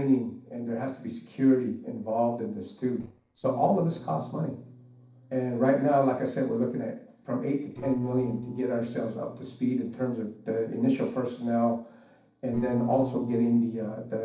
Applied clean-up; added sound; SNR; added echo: neural separator model SepFormer DNS4.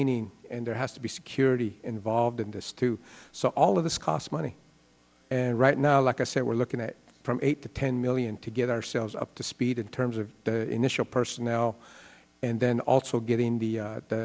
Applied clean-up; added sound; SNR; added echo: none; none; none; none.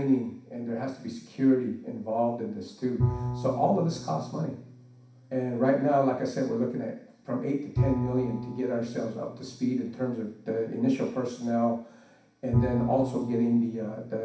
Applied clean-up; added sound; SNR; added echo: none; Bowed string instrument; 8 dB; reverberation time 0.6 s.